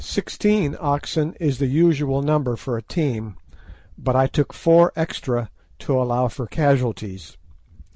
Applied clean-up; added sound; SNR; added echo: none; none; none; none.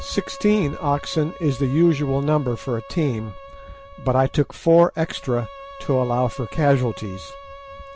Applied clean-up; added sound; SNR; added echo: none; Bowed string instrument; 18 dB; none.